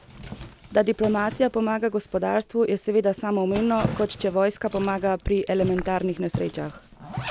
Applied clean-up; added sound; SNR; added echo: none; Zipper (clothing); 12 dB; none.